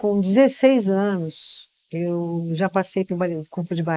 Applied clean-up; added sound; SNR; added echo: neural mask model Resemble Enhance denoiser.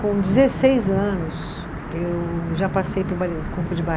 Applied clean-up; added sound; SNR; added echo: none; Thunder / Wind / Rain; 6 dB; none.